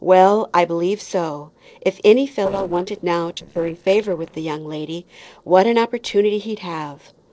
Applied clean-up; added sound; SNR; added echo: neural separator model SepFormer DNS4.